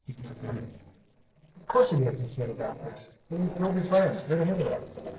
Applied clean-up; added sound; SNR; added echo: neural separator model SepFormer DNS4.